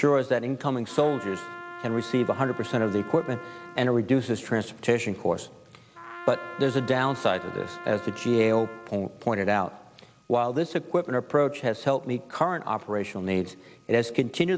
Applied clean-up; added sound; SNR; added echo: none; Trumpet; 15 dB; none.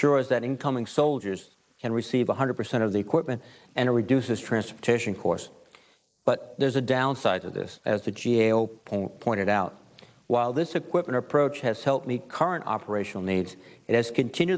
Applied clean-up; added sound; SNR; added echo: neural mask model Resemble Enhance denoiser.